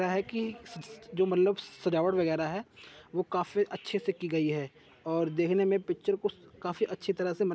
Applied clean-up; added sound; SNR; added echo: none; none; none; none.